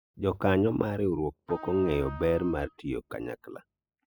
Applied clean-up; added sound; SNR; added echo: classical method spectral subtraction.